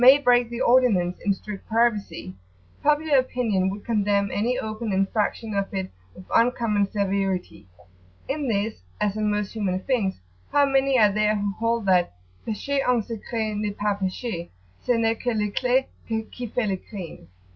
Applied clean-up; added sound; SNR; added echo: none; none; none; none.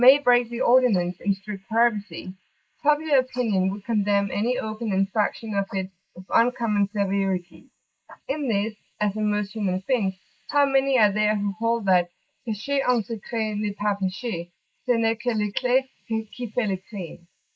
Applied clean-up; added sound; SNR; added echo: neural mask model Resemble Enhance denoiser.